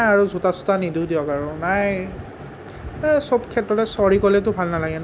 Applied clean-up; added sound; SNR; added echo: none; none; none; none.